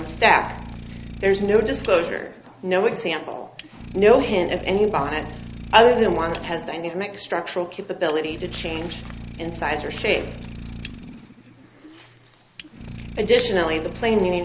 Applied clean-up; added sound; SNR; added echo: none; Idling; 14 dB; none.